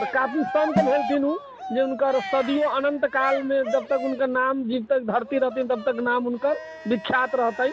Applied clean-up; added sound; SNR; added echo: none; Drum + Cheering; 10 dB; none.